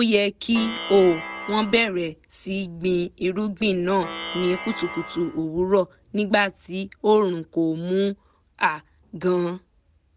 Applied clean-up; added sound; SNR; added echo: none; Plucked string instrument; 10 dB; none.